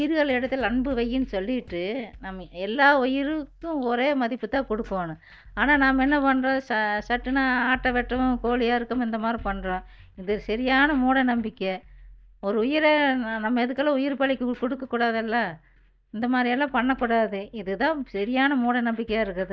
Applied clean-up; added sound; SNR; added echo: neural mask model DeepFilterNet 3.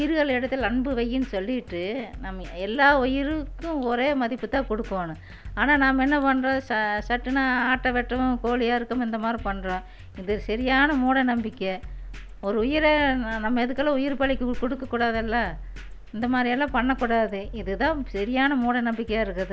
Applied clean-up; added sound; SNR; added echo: none; Drum kit; 14 dB; none.